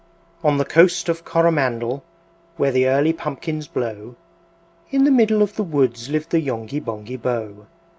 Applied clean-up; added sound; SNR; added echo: none; none; none; none.